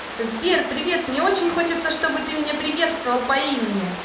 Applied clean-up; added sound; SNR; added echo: none; Water; 10 dB; reverberation time 0.9 s.